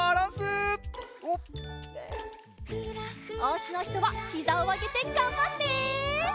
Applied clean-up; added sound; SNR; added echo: none; Drum kit; 16 dB; none.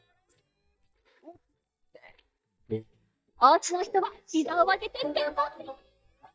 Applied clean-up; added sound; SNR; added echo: neural mask model DeepFilterNet 3.